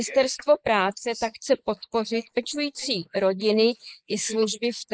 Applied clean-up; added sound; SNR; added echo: neural mask model Resemble Enhance denoiser.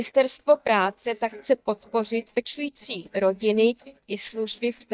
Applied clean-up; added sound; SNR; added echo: neural mask model DeepFilterNet 3.